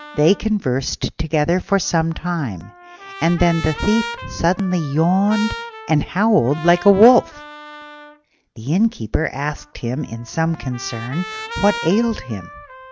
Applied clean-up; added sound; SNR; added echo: none; Trumpet; 15 dB; none.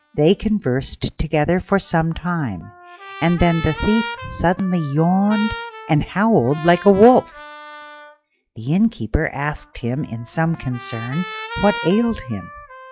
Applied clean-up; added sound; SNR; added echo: classical method log-MMSE.